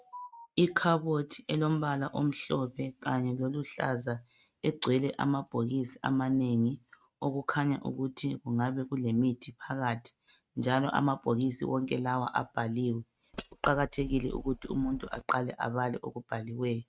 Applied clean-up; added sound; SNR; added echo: neural mask model RNNoise.